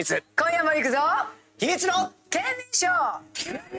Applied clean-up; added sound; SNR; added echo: neural mask model RNNoise.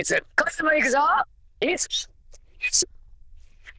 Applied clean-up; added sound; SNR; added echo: neural diffusion model UNIVERSE++.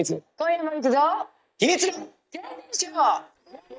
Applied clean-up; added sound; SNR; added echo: neural mask model DeepFilterNet 3.